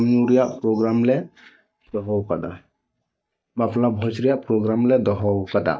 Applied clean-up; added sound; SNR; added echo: neural mask model DeepFilterNet 3.